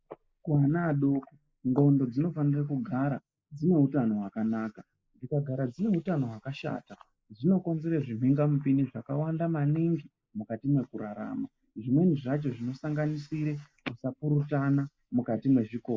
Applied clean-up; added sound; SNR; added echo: neural mask model Resemble Enhance denoiser.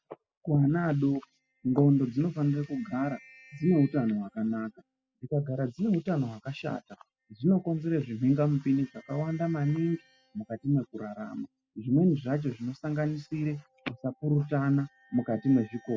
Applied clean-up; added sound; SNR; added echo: classical method spectral subtraction.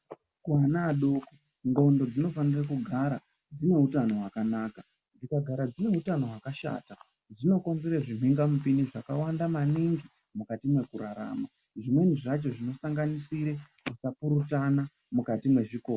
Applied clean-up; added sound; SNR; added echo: none; none; none; none.